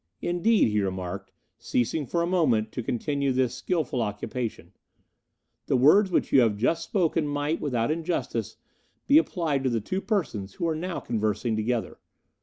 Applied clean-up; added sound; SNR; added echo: none; none; none; none.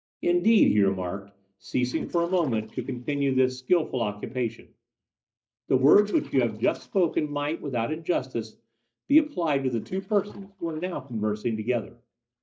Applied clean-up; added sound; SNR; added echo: neural mask model DeepFilterNet 3.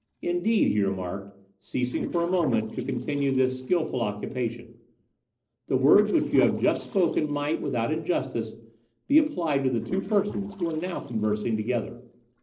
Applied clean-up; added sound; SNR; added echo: neural separator model SepFormer DNS4.